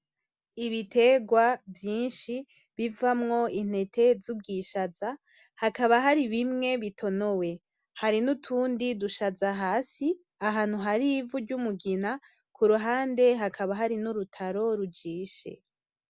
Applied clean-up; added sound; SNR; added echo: none; none; none; none.